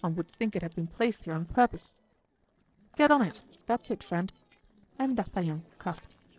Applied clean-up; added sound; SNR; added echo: neural separator model SepFormer DNS4.